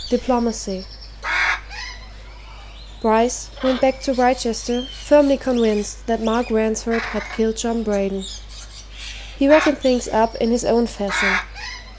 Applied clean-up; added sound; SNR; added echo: none; Bird; 10 dB; none.